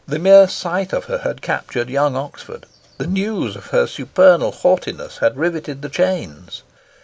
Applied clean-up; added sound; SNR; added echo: none; none; none; none.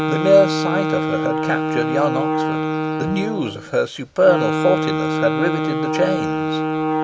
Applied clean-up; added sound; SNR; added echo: none; Wind instrument, woodwind instrument; 0 dB; none.